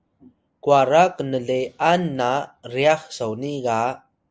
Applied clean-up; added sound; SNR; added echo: none; none; none; none.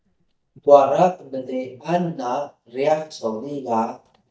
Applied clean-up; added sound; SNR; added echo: neural mask model DeepFilterNet 3.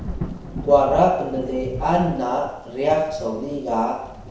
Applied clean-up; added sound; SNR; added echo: none; Thunder / Rain; 12 dB; reverberation time 0.7 s.